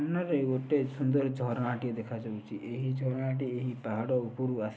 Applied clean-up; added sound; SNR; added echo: none; none; none; none.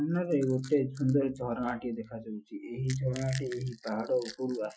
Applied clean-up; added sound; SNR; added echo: classical method Wiener filter.